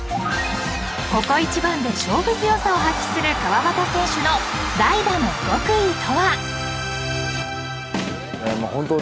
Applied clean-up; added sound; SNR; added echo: none; none; none; none.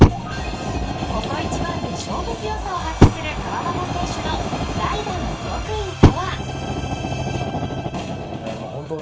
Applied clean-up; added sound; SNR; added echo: none; Fire; -5 dB; reverberation time 0.2 s.